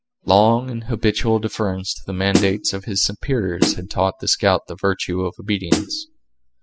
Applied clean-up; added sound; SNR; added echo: classical method spectral subtraction.